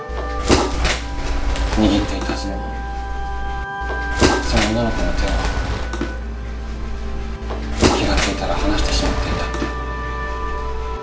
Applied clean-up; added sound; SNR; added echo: none; Bird; -5 dB; reverberation time 0.4 s.